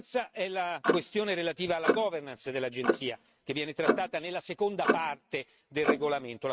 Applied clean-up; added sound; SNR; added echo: neural mask model RNNoise.